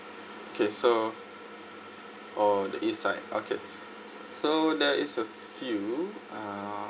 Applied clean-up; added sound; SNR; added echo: none; none; none; reverberation time 0.3 s.